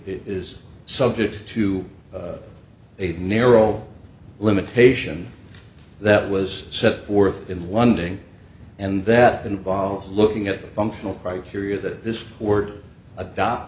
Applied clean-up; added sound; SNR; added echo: none; none; none; none.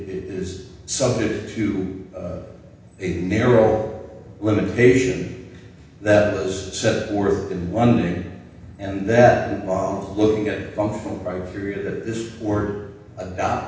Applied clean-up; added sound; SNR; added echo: none; none; none; reverberation time 0.9 s.